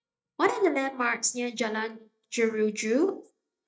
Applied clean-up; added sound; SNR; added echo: neural mask model DeepFilterNet 3.